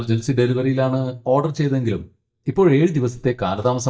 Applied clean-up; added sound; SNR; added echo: neural mask model DeepFilterNet 3.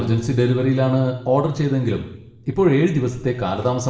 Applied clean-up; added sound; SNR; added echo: none; Piano; 14 dB; reverberation time 0.7 s.